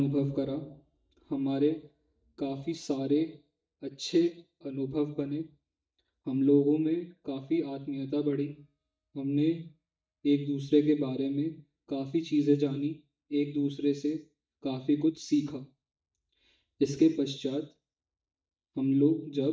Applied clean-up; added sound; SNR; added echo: neural mask model DeepFilterNet 3.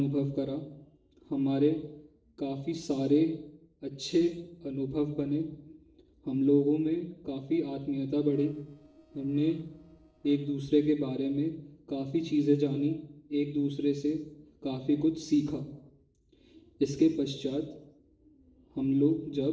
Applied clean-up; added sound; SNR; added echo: neural separator model SepFormer DNS4.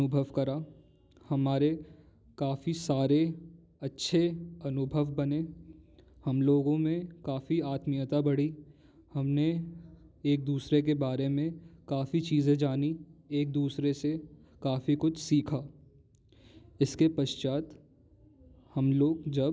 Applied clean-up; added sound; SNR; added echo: none; none; none; none.